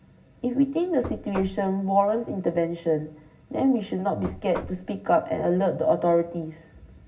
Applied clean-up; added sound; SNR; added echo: none; Knock; 12 dB; reverberation time 0.4 s.